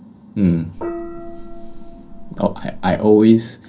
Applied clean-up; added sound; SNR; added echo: none; Gong; 11 dB; reverberation time 0.3 s.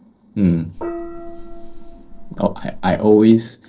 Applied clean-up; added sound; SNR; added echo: neural separator model SepFormer DNS4.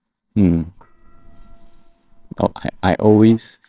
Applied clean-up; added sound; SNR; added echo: neural separator model SepFormer WHAMR!.